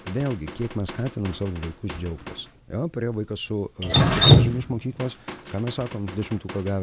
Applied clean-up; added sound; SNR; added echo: none; Drip; -4 dB; none.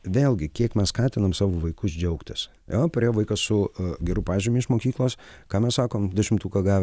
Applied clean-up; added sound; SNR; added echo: none; none; none; none.